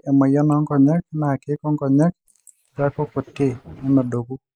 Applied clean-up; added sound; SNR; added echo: neural mask model Resemble Enhance denoiser.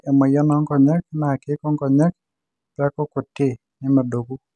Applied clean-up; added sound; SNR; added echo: none; none; none; none.